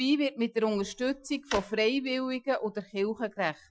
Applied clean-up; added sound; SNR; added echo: classical method Wiener filter.